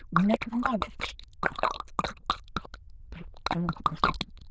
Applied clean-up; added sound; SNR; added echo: neural diffusion model UNIVERSE++.